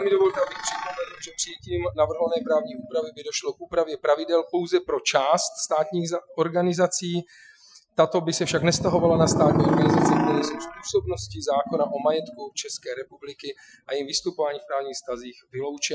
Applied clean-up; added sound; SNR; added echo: classical method Wiener filter.